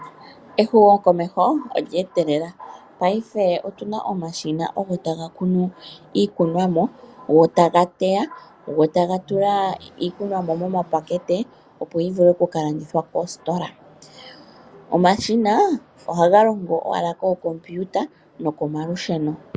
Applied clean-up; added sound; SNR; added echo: none; none; none; none.